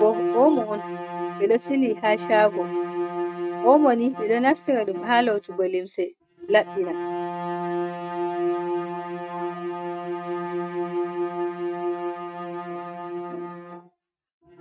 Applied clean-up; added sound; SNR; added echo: neural mask model RNNoise.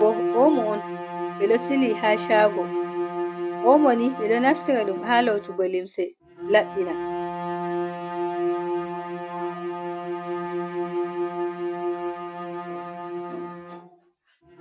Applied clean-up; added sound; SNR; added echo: none; Bowed string instrument; 4 dB; none.